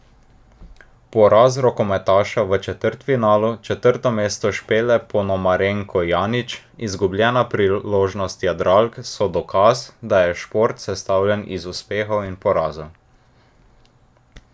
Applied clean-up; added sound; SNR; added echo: none; none; none; none.